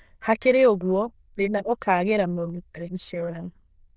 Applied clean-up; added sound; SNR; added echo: neural diffusion model UNIVERSE++.